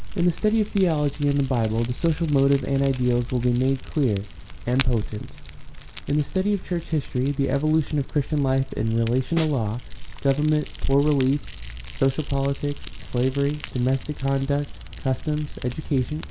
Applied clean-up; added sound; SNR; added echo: none; Snare drum + Fire; 10 dB; none.